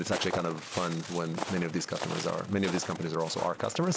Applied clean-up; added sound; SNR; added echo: none; Walk, footsteps; 8 dB; none.